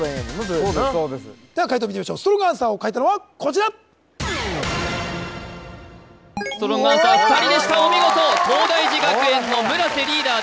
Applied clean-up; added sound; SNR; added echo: none; none; none; none.